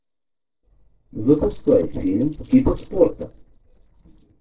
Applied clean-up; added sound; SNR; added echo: neural separator model SepFormer DNS4.